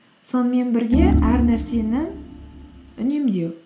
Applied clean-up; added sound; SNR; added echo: none; Organ; 0 dB; none.